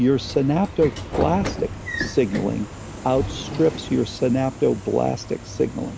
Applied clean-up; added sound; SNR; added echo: none; Sliding door / Train; 9 dB; none.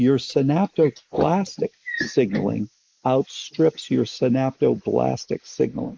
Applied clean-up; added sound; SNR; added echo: neural mask model Resemble Enhance denoiser.